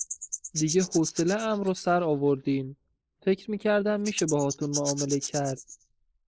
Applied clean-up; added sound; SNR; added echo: neural mask model Resemble Enhance denoiser.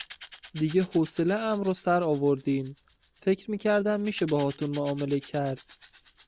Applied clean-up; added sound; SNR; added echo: none; Rattle / Rattle (instrument); 9 dB; none.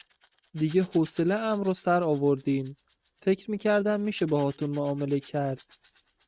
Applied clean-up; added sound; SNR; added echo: neural mask model RNNoise.